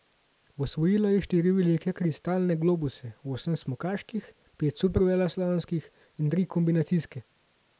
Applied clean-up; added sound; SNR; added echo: none; none; none; none.